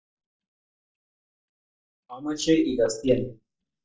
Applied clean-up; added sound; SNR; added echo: neural mask model DeepFilterNet 3.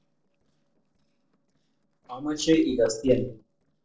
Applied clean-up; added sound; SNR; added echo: neural separator model SepFormer DNS4.